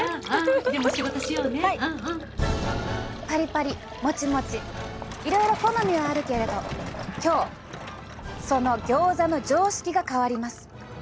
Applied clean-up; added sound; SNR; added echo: none; Truck + Liquid; 11 dB; none.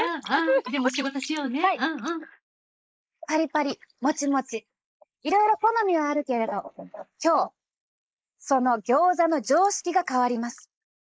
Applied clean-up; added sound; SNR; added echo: neural mask model Resemble Enhance denoiser.